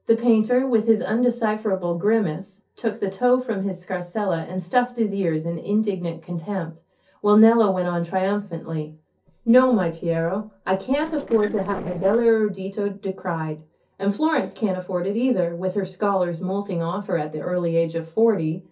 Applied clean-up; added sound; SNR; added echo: neural separator model SepFormer DNS4.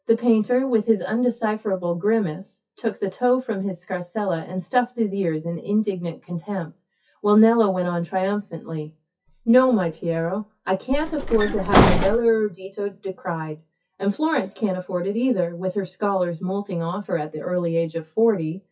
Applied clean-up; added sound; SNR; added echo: classical method WPE with log-MMSE.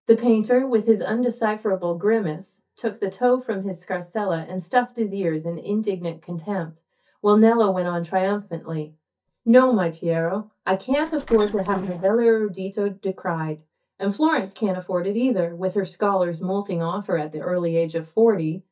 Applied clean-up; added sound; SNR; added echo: neural mask model DeepFilterNet 3.